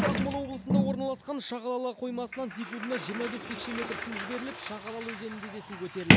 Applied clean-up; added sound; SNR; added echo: none; Sliding door; -4 dB; none.